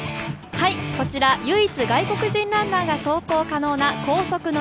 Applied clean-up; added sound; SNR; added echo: none; Tambourine; 20 dB; none.